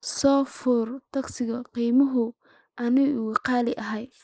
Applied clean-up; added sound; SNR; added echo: neural mask model Resemble Enhance denoiser.